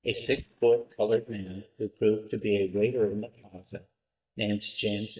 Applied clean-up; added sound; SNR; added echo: neural mask model DeepFilterNet 3.